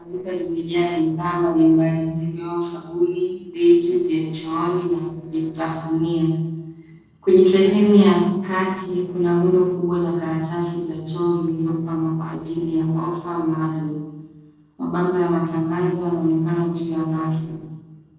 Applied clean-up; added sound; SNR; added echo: neural separator model SepFormer DNS4.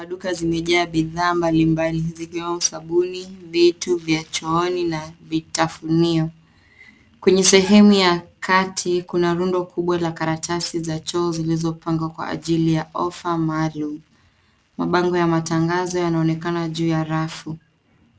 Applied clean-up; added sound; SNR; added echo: none; none; none; none.